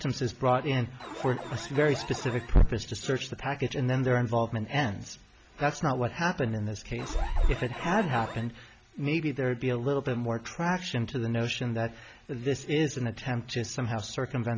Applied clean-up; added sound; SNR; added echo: none; Alarm; 11 dB; none.